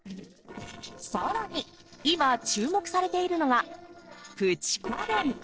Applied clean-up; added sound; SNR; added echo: neural separator model SepFormer DNS4.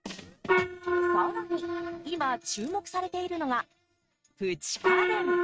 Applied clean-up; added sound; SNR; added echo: neural mask model RNNoise.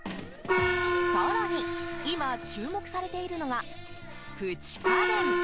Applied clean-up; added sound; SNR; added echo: none; Gong; -3 dB; none.